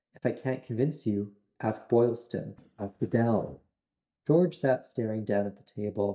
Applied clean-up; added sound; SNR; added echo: neural mask model DeepFilterNet 3.